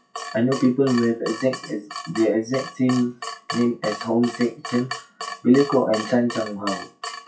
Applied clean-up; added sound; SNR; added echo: classical method WPE with log-MMSE.